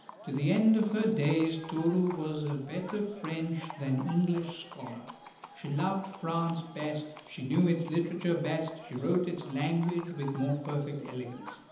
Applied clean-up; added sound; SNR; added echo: none; Livestock, farm animals, working animals; 17 dB; reverberation time 0.9 s.